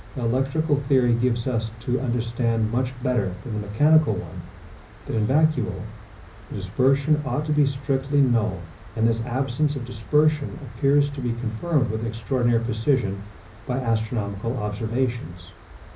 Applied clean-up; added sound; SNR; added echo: none; Cricket; 18 dB; reverberation time 0.5 s.